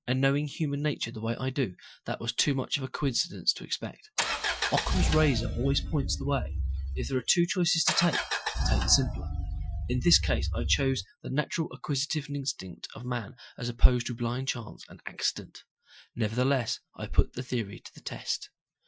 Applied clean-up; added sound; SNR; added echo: classical method Wiener filter.